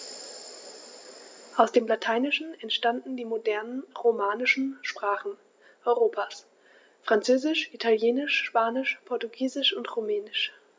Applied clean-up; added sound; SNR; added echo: none; none; none; none.